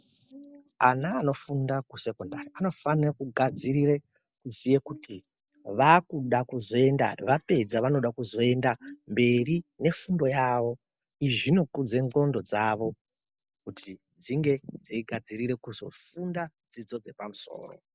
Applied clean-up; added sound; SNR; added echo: none; none; none; none.